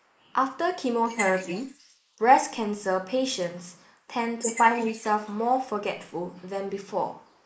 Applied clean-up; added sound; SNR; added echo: neural mask model Resemble Enhance denoiser.